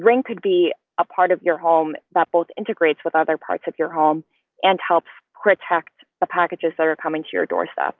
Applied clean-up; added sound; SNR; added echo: none; none; none; none.